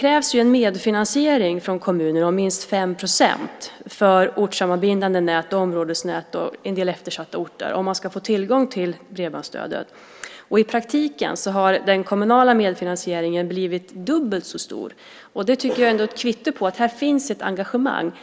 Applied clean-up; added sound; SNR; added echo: none; none; none; none.